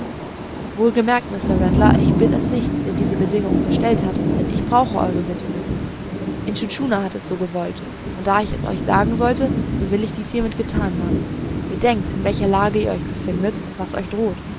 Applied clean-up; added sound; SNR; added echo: none; Thunder / Rain; 0 dB; none.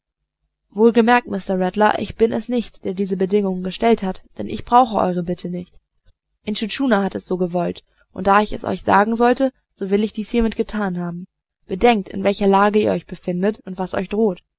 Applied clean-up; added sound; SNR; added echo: none; none; none; none.